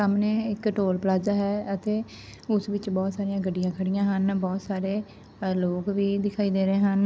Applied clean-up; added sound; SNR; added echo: none; none; none; none.